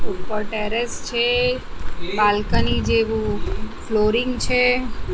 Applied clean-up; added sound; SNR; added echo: none; Cricket; 0 dB; none.